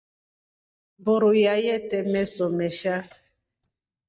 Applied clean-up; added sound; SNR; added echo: neural mask model DeepFilterNet 3.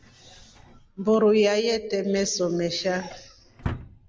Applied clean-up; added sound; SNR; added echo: none; Drawer open or close; 16 dB; none.